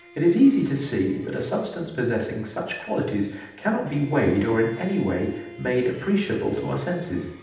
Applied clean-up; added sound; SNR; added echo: none; Bowed string instrument; 20 dB; reverberation time 0.8 s.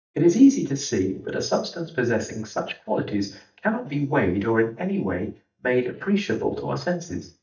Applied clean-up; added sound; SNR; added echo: neural mask model DeepFilterNet 3.